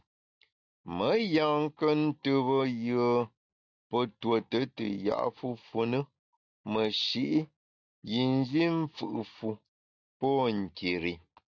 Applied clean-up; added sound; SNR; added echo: none; none; none; none.